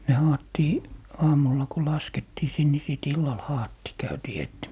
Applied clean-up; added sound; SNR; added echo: none; none; none; none.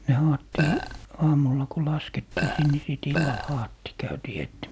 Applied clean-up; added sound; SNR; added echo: none; Burping, eructation; 6 dB; none.